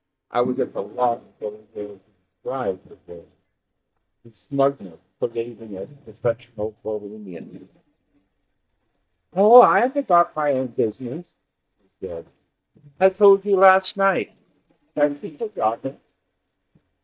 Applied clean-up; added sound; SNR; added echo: neural mask model DeepFilterNet 3.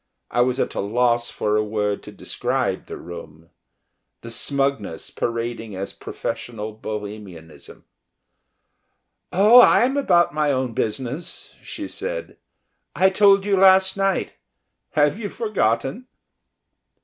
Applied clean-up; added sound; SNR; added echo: none; none; none; none.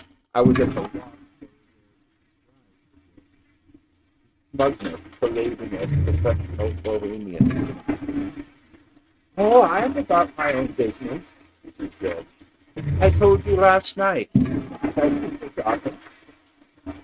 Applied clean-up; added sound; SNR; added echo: neural mask model RNNoise.